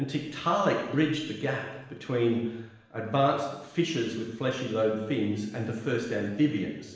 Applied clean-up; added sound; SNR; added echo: none; none; none; reverberation time 0.9 s.